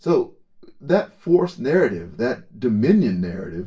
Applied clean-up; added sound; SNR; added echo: none; none; none; reverberation time 0.2 s.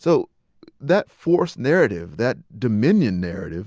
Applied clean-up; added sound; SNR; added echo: none; none; none; none.